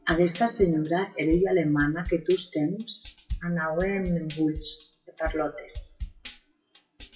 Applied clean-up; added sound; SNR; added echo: classical method WPE with log-MMSE.